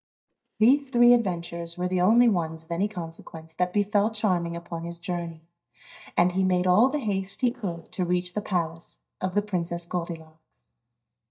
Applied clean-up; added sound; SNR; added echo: neural mask model DeepFilterNet 3.